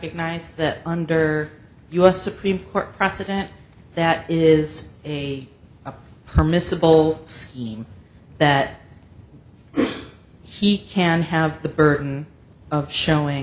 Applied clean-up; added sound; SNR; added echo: none; none; none; none.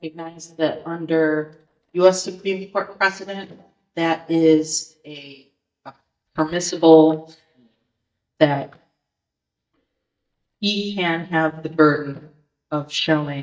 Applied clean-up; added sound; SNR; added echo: neural mask model DeepFilterNet 3.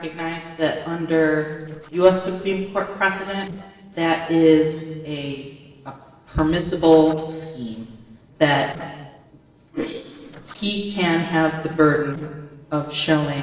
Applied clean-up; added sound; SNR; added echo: neural separator model SepFormer DNS4.